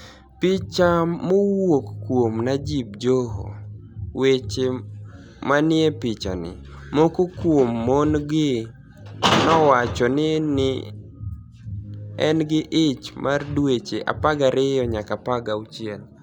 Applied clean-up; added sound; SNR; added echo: none; none; none; none.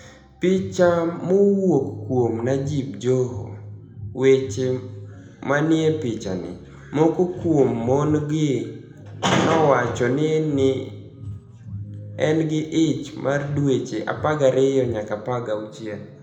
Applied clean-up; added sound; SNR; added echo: none; none; none; reverberation time 0.8 s.